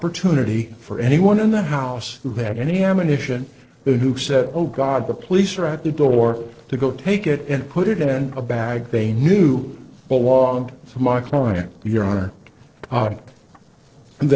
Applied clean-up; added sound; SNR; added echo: neural separator model SepFormer DNS4.